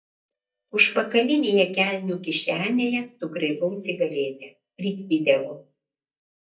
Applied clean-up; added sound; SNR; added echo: neural mask model DeepFilterNet 3.